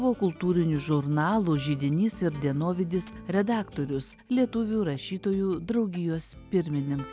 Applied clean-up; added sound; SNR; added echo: none; none; none; none.